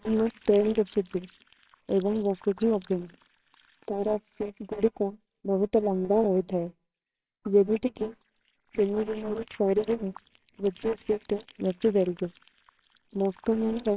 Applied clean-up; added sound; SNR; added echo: neural separator model SepFormer WHAMR!.